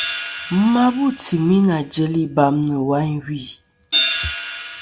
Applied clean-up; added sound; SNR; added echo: none; Hi-hat; 7 dB; none.